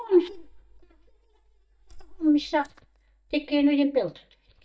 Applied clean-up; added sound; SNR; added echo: neural mask model DeepFilterNet 3.